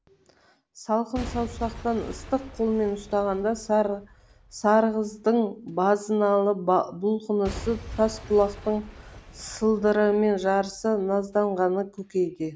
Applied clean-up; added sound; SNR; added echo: none; Shatter / Crushing / Boom; 18 dB; none.